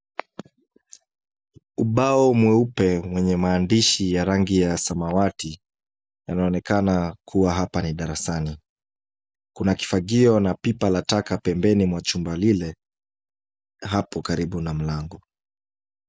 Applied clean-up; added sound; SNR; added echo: none; none; none; none.